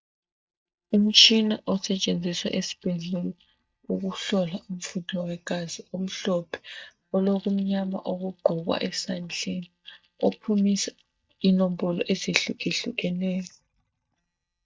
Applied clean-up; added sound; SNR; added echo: neural mask model DeepFilterNet 3.